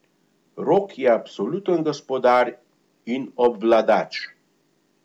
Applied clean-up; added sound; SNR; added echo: none; none; none; none.